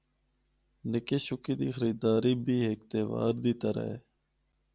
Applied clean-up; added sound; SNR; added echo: none; none; none; none.